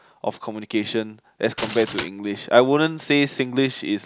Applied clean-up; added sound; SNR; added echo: none; Glass; 11 dB; none.